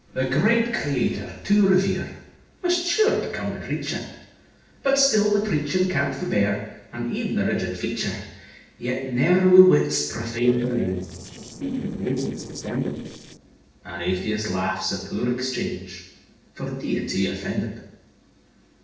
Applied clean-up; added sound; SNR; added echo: neural separator model SepFormer DNS4.